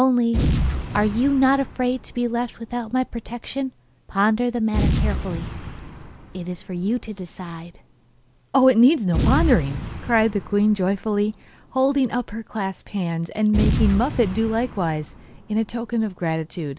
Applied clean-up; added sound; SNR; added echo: none; Boom; 6 dB; none.